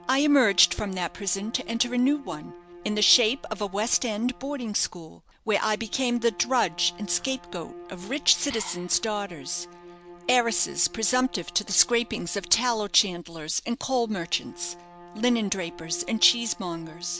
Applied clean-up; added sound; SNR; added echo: none; Bowed string instrument + Liquid; 19 dB; none.